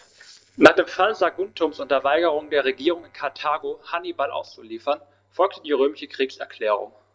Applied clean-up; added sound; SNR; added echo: neural separator model SepFormer DNS4.